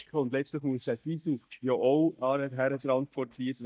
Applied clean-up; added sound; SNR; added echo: neural mask model DeepFilterNet 3.